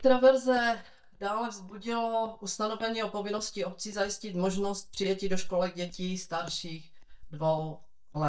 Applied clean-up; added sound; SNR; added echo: neural mask model DeepFilterNet 3.